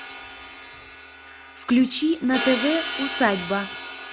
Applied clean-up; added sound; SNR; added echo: none; Crash cymbal; 8 dB; none.